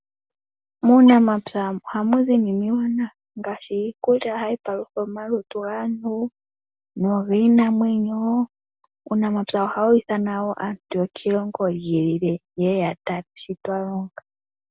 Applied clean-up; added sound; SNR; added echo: none; none; none; none.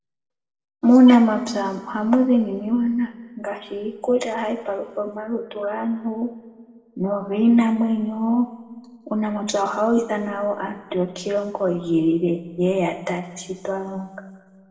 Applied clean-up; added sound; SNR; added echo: none; none; none; reverberation time 1.1 s.